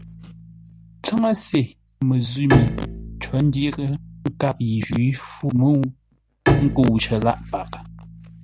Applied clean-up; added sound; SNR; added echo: none; Bowed string instrument; 6 dB; none.